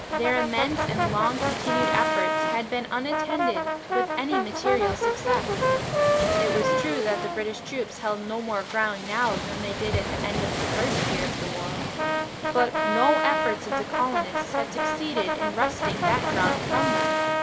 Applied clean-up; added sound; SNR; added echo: none; Brass instrument + Waves, surf; -3 dB; none.